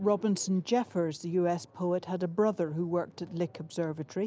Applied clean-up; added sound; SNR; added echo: none; none; none; none.